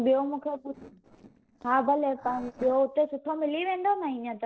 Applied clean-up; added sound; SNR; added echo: neural separator model SepFormer DNS4.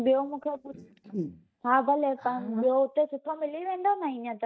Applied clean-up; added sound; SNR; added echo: neural mask model DeepFilterNet 3.